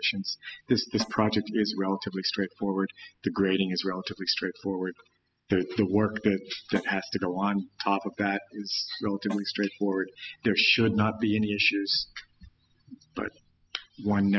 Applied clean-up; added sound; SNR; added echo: classical method spectral subtraction.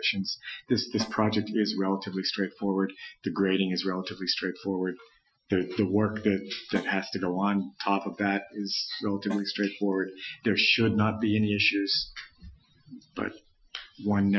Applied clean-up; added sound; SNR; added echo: classical method Wiener filter.